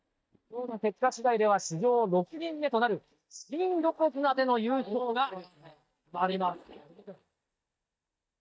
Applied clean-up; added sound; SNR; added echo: neural mask model DeepFilterNet 3.